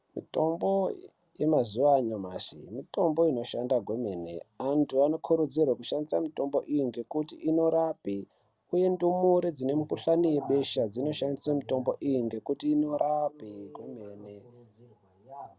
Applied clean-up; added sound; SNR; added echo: none; none; none; none.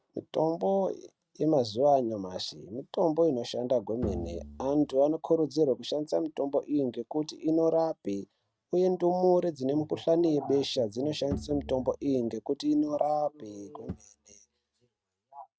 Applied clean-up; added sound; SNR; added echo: neural mask model RNNoise.